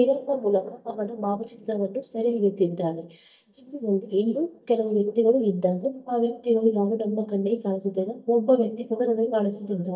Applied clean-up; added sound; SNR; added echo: neural mask model DeepFilterNet 3.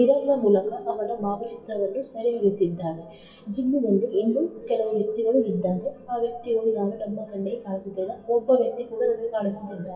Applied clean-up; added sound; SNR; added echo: classical method WPE with log-MMSE.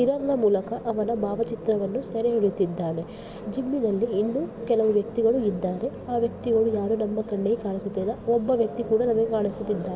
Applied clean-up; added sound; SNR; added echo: none; none; none; none.